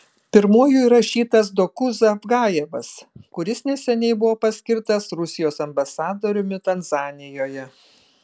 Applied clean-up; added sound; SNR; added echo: none; none; none; none.